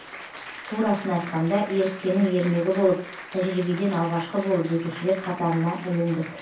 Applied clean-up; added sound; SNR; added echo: none; Applause; 15 dB; reverberation time 0.3 s.